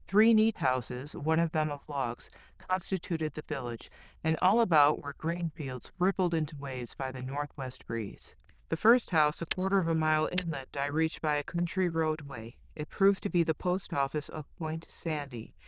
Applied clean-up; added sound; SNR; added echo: neural diffusion model UNIVERSE++.